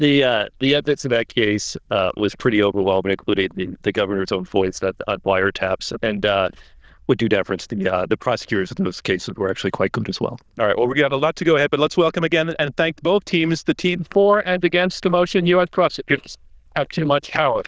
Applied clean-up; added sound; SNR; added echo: neural diffusion model UNIVERSE++.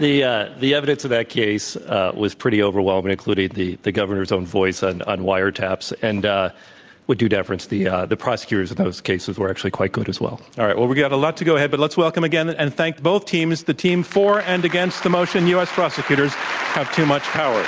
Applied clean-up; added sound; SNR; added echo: none; none; none; none.